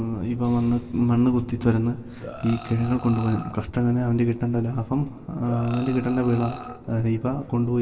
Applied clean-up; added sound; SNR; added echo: none; Burping, eructation; 15 dB; reverberation time 2.7 s.